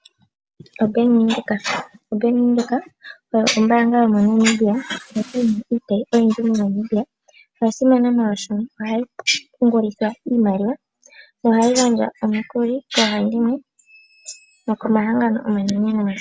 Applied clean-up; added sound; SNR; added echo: none; none; none; none.